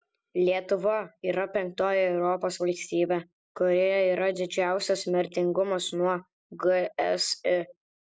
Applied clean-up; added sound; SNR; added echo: none; none; none; none.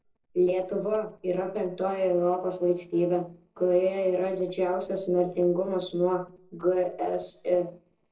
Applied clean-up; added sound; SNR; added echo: neural separator model SepFormer DNS4.